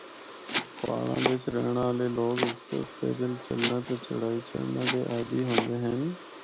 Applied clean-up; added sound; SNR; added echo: none; Domestic sounds, home sounds; 4 dB; none.